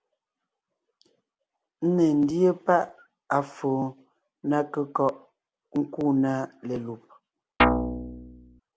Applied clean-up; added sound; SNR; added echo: none; Guitar; -3 dB; none.